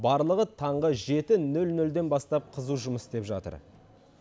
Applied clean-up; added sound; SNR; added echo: none; none; none; none.